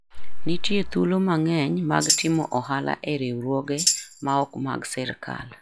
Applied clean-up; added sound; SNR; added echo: classical method log-MMSE.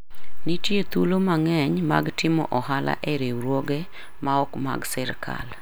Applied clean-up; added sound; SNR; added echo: none; none; none; none.